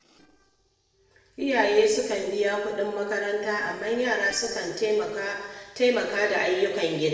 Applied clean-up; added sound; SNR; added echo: neural separator model SepFormer DNS4.